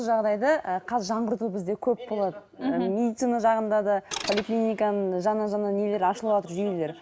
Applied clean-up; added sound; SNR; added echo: none; Mechanisms; 13 dB; none.